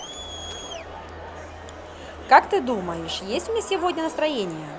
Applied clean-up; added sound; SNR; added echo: none; Crowd; 12 dB; none.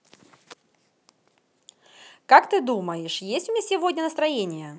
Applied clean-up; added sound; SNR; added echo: none; none; none; none.